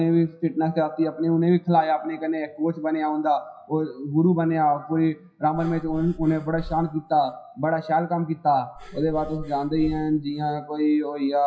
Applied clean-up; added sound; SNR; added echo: classical method WPE with log-MMSE.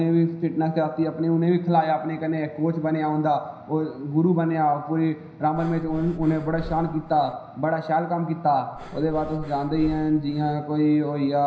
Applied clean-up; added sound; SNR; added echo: none; Breathing; 15 dB; reverberation time 0.9 s.